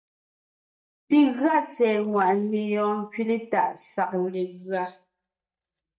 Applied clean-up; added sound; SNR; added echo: neural mask model DeepFilterNet 3.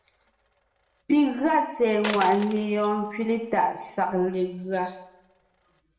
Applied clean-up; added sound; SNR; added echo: none; Coin (dropping); 17 dB; reverberation time 0.8 s.